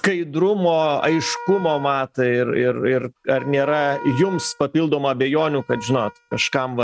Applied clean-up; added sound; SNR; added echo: neural mask model RNNoise.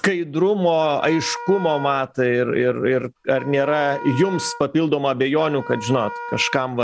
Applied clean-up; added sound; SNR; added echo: none; Wind instrument, woodwind instrument; 13 dB; none.